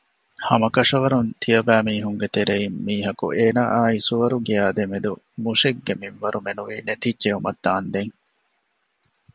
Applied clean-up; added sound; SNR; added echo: none; none; none; none.